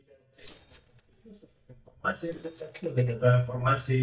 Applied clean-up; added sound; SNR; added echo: neural mask model DeepFilterNet 3.